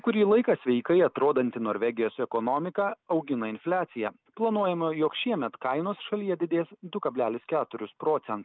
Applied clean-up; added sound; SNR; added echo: none; none; none; none.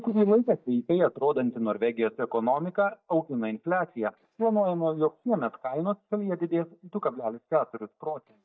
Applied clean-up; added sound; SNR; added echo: neural mask model DeepFilterNet 3.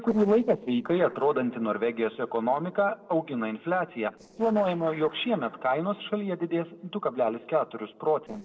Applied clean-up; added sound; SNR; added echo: neural separator model SepFormer DNS4.